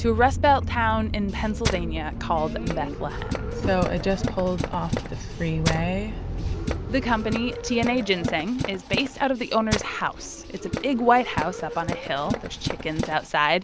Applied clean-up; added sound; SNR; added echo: none; Tools; 7 dB; none.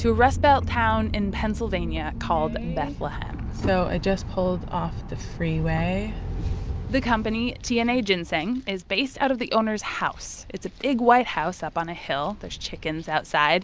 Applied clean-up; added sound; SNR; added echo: none; none; none; none.